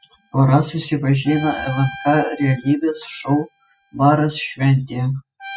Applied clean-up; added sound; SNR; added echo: classical method spectral subtraction.